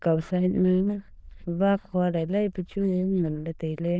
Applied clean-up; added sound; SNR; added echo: neural diffusion model UNIVERSE++.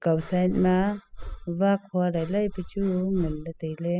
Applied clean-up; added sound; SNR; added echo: classical method spectral subtraction.